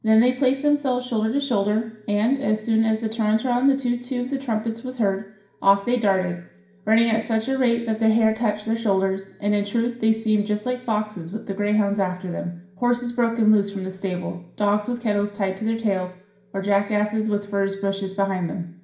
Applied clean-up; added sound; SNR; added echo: none; none; none; reverberation time 0.5 s.